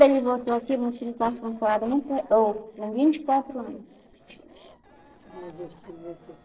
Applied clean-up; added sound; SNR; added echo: neural separator model SepFormer DNS4.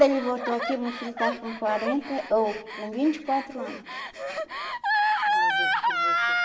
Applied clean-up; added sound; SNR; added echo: none; Gasp; 0 dB; reverberation time 0.9 s.